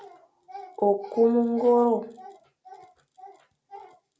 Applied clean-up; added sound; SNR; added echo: none; none; none; none.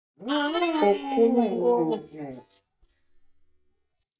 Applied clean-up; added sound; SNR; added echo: neural mask model DeepFilterNet 3.